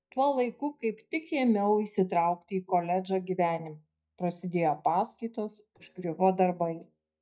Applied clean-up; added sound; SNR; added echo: neural mask model DeepFilterNet 3.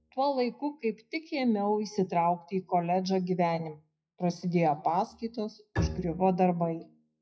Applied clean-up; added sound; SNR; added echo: classical method WPE with log-MMSE.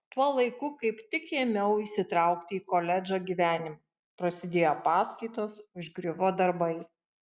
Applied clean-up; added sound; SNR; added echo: none; none; none; none.